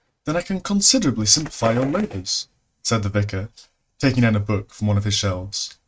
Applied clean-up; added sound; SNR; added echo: neural mask model RNNoise.